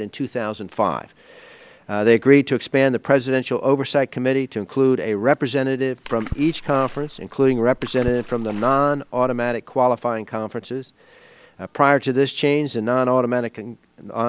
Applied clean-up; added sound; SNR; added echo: none; Water / Splash, splatter; 15 dB; none.